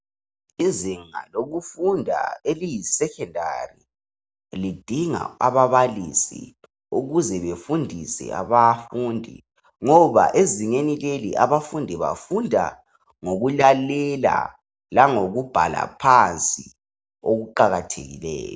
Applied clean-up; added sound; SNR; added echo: none; none; none; none.